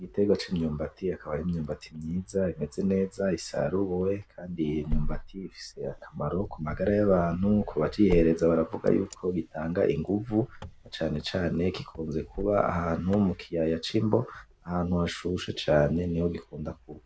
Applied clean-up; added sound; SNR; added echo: none; Wind; 13 dB; none.